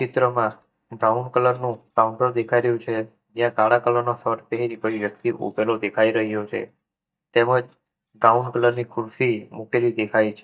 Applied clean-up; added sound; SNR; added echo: neural mask model DeepFilterNet 3.